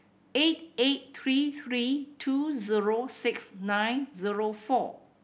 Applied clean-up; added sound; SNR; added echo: none; none; none; none.